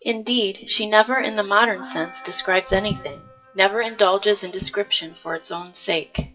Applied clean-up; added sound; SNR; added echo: classical method WPE with log-MMSE.